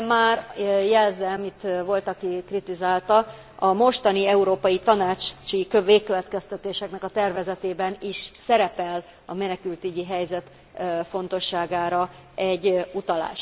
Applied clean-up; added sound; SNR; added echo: none; none; none; none.